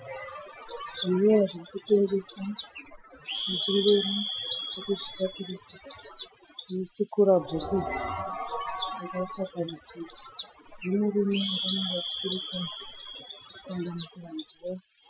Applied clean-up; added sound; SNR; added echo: classical method Wiener filter.